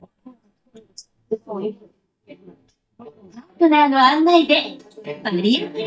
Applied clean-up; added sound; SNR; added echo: neural mask model DeepFilterNet 3.